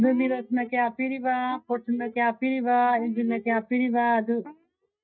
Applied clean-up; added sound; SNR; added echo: neural mask model DeepFilterNet 3.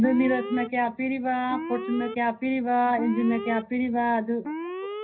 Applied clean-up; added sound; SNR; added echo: none; Alarm; 10 dB; reverberation time 0.5 s.